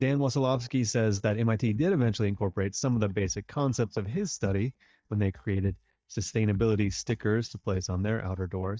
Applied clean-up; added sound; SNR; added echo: neural mask model DeepFilterNet 3.